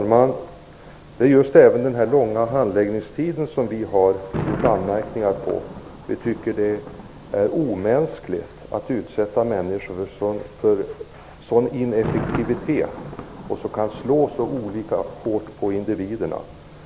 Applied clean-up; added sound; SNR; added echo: none; Thunder; 14 dB; none.